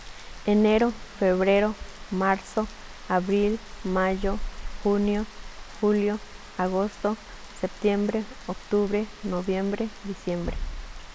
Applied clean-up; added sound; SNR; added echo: none; Rain; 11 dB; none.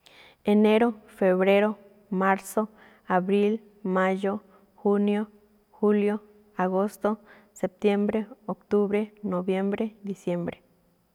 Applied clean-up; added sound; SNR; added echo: none; none; none; none.